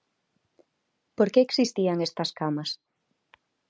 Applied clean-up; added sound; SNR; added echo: none; none; none; none.